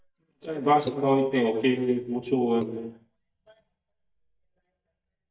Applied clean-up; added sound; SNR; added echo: neural mask model DeepFilterNet 3.